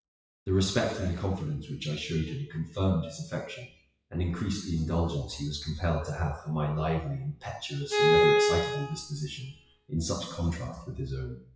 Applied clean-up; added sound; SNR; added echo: classical method WPE with log-MMSE.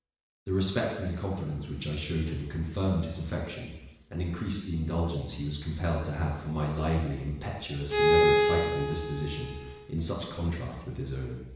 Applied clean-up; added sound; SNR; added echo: none; Bowed string instrument; -4 dB; reverberation time 1.0 s.